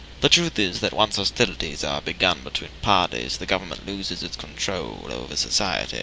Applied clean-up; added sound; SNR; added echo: none; none; none; none.